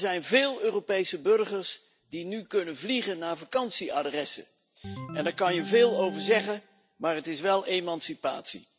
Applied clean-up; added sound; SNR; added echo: none; Organ; 11 dB; none.